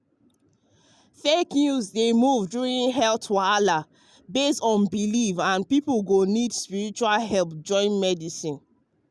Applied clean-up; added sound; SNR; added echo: none; none; none; none.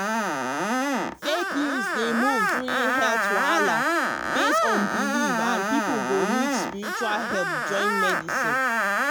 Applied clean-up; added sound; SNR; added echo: none; Screech; -5 dB; none.